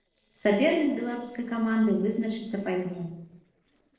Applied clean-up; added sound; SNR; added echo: neural separator model SepFormer DNS4.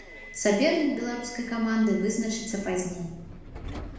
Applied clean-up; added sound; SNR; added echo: none; Subway, metro, underground; 14 dB; reverberation time 1.0 s.